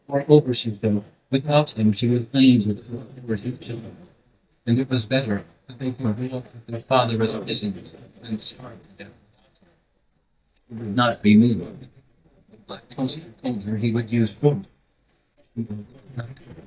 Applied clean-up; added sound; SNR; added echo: neural mask model DeepFilterNet 3.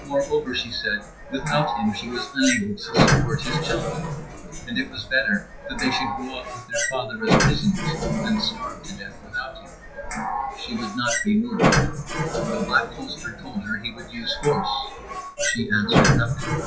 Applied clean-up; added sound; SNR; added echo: classical method WPE with log-MMSE.